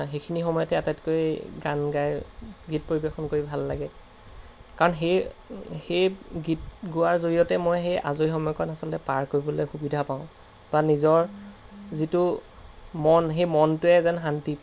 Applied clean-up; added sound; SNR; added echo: none; none; none; none.